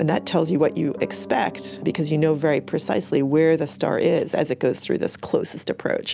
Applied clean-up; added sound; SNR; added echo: none; Piano; 18 dB; none.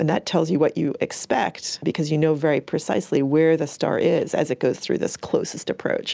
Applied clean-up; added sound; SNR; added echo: none; none; none; none.